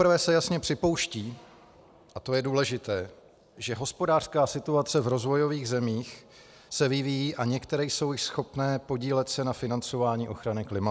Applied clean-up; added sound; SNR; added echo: none; none; none; none.